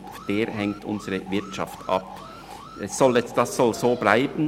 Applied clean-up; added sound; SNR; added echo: none; Alarm; 17 dB; none.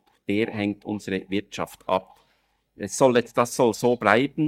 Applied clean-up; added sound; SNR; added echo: neural mask model DeepFilterNet 3.